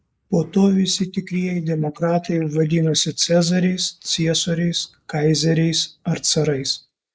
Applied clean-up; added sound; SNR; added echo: neural mask model Resemble Enhance denoiser.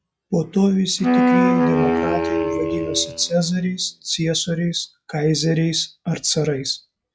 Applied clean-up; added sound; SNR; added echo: classical method log-MMSE.